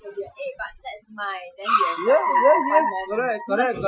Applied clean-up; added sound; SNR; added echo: classical method Wiener filter.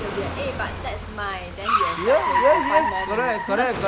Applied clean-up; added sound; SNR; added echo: none; Car; 1 dB; none.